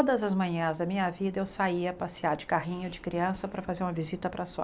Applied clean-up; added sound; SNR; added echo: none; none; none; none.